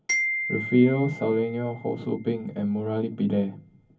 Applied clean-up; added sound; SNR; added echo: none; Glockenspiel; 8 dB; reverberation time 0.3 s.